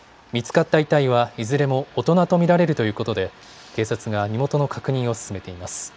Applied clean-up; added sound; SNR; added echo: none; none; none; none.